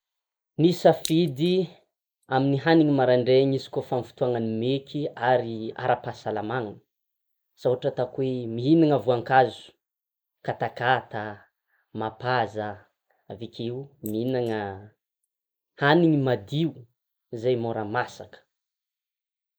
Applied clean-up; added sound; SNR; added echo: neural mask model Resemble Enhance denoiser.